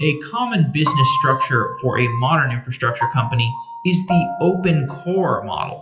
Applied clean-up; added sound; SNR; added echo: classical method WPE with log-MMSE.